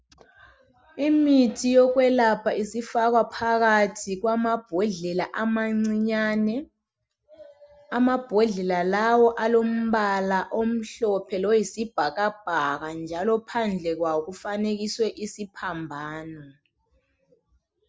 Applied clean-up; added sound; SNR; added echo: none; none; none; none.